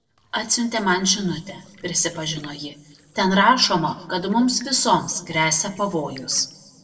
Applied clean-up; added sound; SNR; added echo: neural separator model SepFormer DNS4.